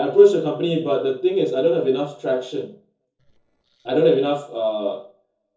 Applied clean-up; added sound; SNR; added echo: neural separator model SepFormer DNS4.